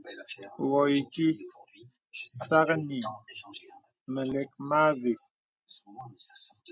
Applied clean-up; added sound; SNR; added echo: none; none; none; none.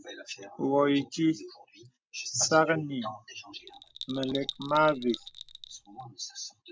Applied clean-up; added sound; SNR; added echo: none; Bell; 13 dB; none.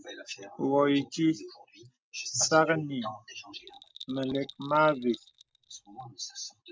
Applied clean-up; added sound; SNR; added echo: neural mask model RNNoise.